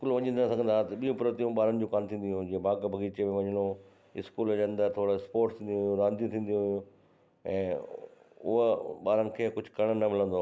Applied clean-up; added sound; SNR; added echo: none; none; none; none.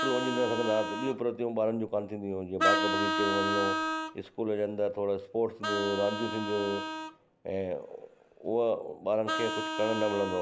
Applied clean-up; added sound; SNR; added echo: none; Vehicle horn, car horn, honking; 3 dB; none.